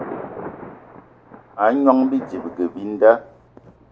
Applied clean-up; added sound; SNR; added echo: none; Thunder; 16 dB; none.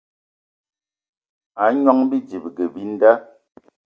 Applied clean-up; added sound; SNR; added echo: none; none; none; none.